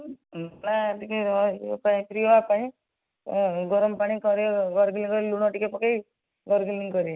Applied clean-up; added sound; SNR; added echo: none; none; none; none.